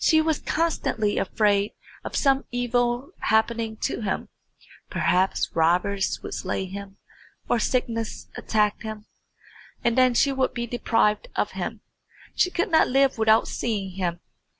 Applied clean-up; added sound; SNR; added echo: none; none; none; none.